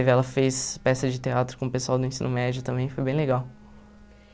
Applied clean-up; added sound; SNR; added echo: none; none; none; none.